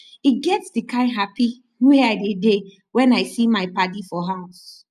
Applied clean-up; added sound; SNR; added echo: none; none; none; none.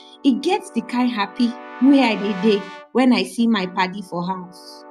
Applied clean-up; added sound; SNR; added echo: none; Keyboard (musical) / Brass instrument; 19 dB; none.